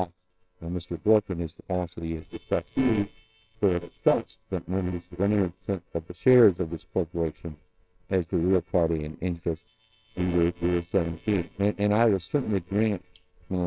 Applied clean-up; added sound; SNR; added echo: neural separator model SepFormer WHAMR!.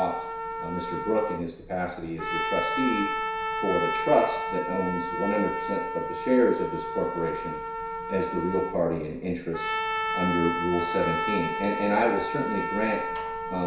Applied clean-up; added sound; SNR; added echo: none; Trumpet; 3 dB; reverberation time 0.6 s.